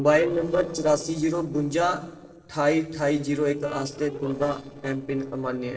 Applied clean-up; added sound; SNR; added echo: neural separator model SepFormer DNS4.